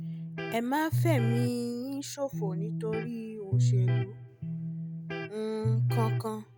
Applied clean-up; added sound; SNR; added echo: none; Electric guitar; -4 dB; none.